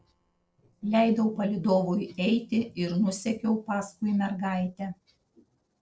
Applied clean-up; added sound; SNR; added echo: neural separator model SepFormer DNS4.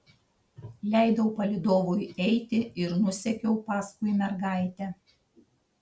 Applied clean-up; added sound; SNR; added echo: none; none; none; none.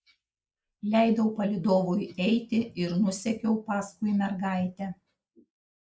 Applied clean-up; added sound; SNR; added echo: neural mask model Resemble Enhance denoiser.